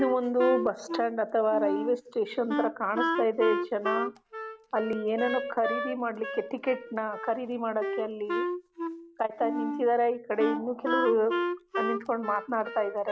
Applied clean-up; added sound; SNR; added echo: none; Wind instrument, woodwind instrument; 4 dB; none.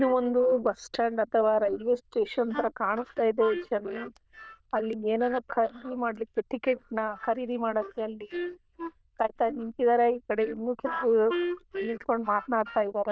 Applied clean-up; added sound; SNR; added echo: neural diffusion model UNIVERSE++.